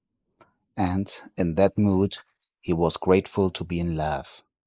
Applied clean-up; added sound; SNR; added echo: neural mask model Resemble Enhance denoiser.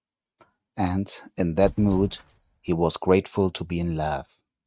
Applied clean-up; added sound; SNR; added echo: neural mask model RNNoise.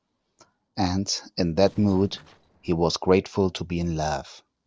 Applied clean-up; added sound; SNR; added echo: neural separator model SepFormer DNS4.